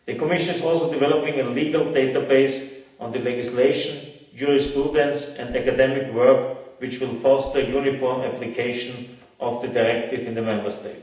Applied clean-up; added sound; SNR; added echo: none; Run; 19 dB; reverberation time 0.8 s.